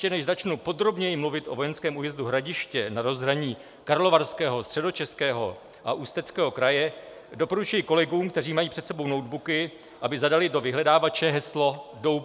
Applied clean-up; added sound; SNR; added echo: none; none; none; none.